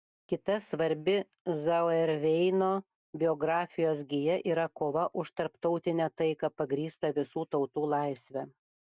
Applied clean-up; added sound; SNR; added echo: none; none; none; none.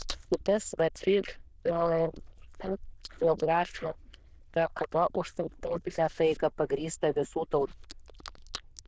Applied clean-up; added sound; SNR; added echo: neural diffusion model UNIVERSE++.